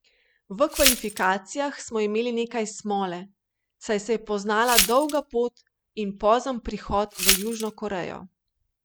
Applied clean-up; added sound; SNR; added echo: none; Glass; 0 dB; none.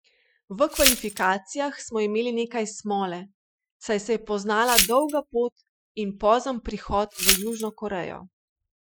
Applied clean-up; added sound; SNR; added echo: classical method Wiener filter.